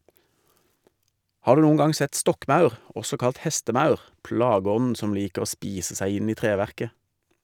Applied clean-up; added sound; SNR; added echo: none; none; none; none.